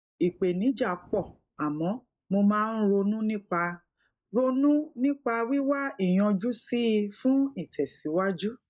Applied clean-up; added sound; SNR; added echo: neural mask model DeepFilterNet 3.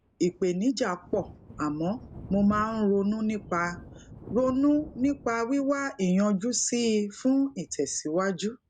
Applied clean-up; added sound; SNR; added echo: none; Thunder; 20 dB; none.